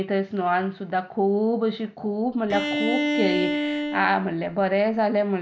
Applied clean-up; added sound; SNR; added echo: none; Bowed string instrument; 3 dB; none.